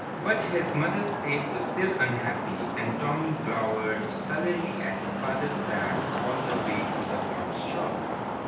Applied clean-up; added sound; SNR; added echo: none; Traffic noise, roadway noise; 0 dB; reverberation time 0.9 s.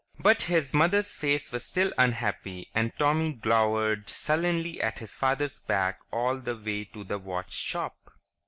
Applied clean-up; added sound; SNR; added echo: none; none; none; none.